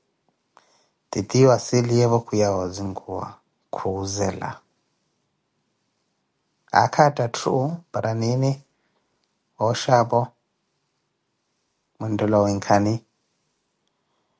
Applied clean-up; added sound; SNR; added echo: none; none; none; none.